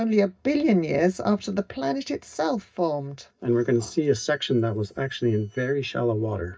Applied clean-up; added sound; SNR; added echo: neural mask model DeepFilterNet 3.